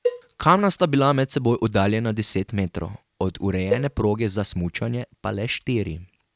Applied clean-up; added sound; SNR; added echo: none; Cowbell; 9 dB; none.